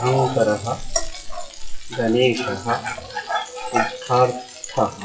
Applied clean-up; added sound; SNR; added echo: classical method WPE with log-MMSE.